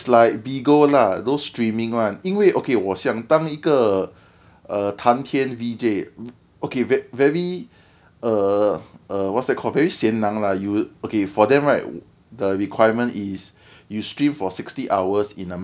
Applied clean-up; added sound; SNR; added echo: none; none; none; none.